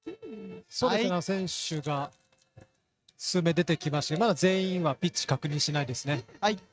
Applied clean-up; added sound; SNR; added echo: neural mask model RNNoise.